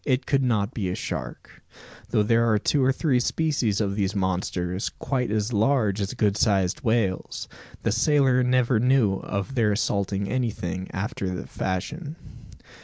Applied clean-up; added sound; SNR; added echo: none; none; none; none.